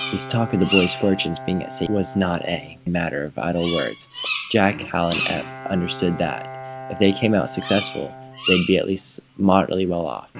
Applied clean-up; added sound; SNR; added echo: none; Bird vocalization, bird call, bird song + Bowed string instrument; 9 dB; none.